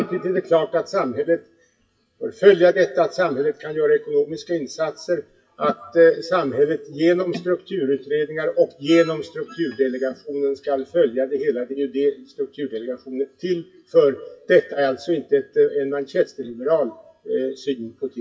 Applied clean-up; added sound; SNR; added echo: classical method WPE with log-MMSE.